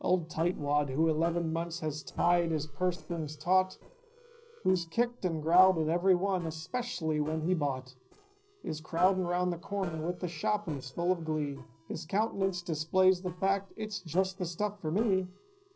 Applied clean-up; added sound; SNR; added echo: neural separator model SepFormer DNS4.